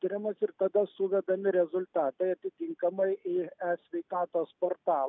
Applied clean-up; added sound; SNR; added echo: none; none; none; none.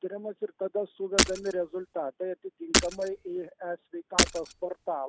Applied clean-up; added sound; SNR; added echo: none; Shatter; -5 dB; none.